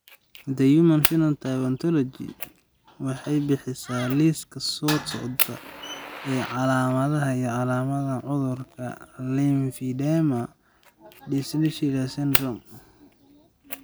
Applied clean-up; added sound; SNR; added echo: none; Fire; 10 dB; none.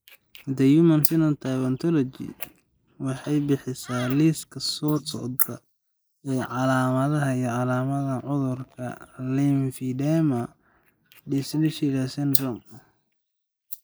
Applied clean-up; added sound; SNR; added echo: neural mask model Resemble Enhance denoiser.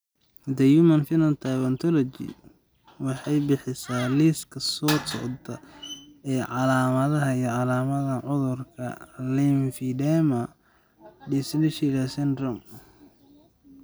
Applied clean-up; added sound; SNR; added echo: none; none; none; none.